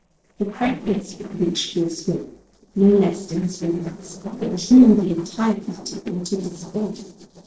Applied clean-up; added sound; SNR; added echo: neural separator model SepFormer DNS4.